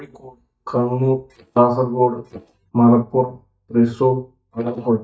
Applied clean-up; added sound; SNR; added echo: neural mask model DeepFilterNet 3.